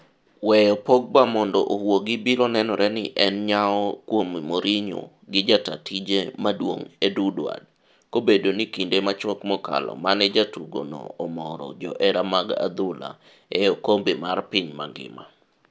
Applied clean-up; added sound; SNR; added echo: none; none; none; none.